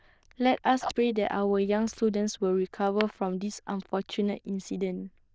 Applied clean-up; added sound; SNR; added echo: neural diffusion model UNIVERSE++.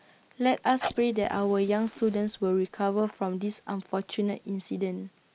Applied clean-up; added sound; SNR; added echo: neural mask model Resemble Enhance denoiser.